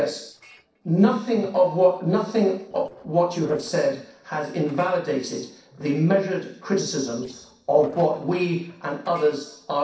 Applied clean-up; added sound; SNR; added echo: neural separator model SepFormer DNS4.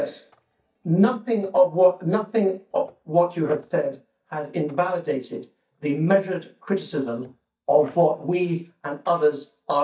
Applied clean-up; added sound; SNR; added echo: neural mask model DeepFilterNet 3.